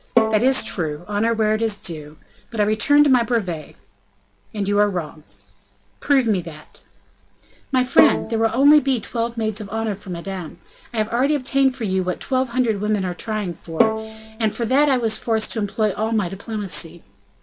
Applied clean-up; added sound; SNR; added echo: none; Bowed string instrument; 5 dB; none.